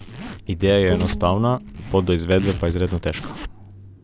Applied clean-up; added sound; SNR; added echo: none; Zipper (clothing) + Bowed string instrument; 10 dB; none.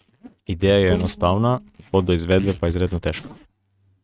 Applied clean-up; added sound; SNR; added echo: neural mask model RNNoise.